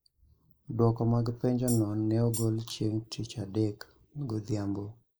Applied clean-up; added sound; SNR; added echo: neural mask model Resemble Enhance denoiser.